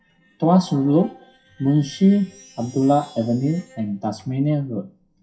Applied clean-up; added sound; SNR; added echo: classical method WPE with log-MMSE.